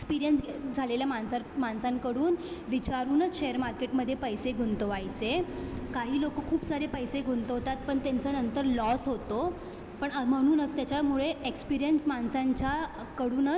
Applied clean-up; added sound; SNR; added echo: none; none; none; none.